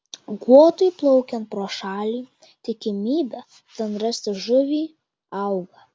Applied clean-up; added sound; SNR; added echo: none; none; none; none.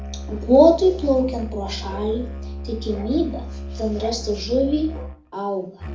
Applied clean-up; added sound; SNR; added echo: none; Musical instrument; 10 dB; reverberation time 0.4 s.